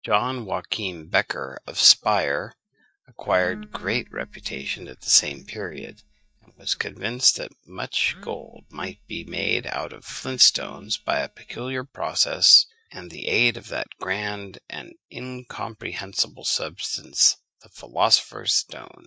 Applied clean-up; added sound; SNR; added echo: neural mask model DeepFilterNet 3.